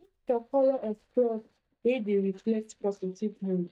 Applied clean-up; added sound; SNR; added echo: neural mask model DeepFilterNet 3.